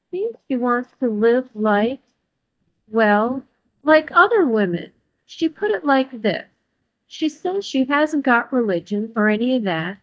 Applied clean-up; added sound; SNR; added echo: neural mask model DeepFilterNet 3.